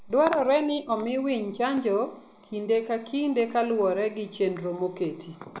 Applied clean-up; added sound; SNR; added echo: none; none; none; none.